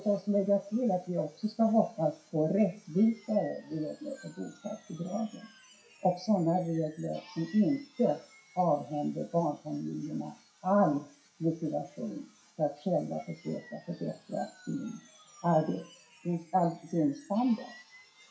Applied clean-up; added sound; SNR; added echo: classical method WPE with log-MMSE.